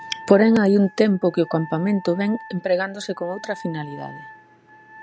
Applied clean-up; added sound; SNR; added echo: none; Wind instrument, woodwind instrument; 19 dB; none.